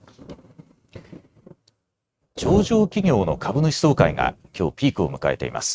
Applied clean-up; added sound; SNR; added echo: neural mask model RNNoise.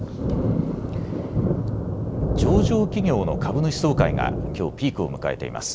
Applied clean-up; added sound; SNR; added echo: none; Thunder; -1 dB; none.